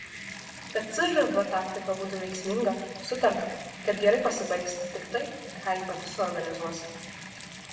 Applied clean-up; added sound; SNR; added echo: none; Bathtub (filling or washing) / Water tap, faucet; 12 dB; reverberation time 0.9 s.